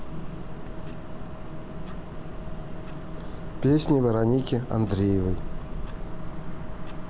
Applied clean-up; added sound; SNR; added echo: none; Clock; 5 dB; none.